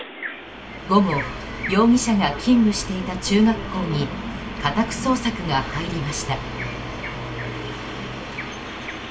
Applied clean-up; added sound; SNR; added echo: none; Bird vocalization, bird call, bird song; 13 dB; reverberation time 0.2 s.